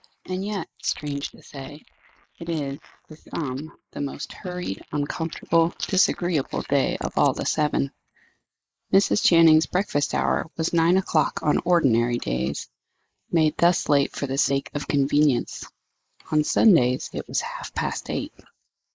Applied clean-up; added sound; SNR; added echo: neural mask model Resemble Enhance denoiser.